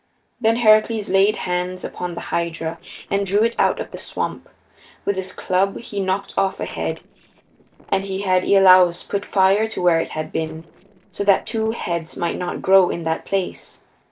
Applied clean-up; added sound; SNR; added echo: neural separator model SepFormer DNS4.